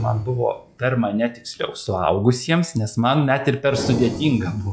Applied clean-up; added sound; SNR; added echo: classical method log-MMSE.